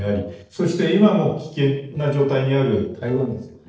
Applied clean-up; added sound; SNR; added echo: neural separator model SepFormer DNS4.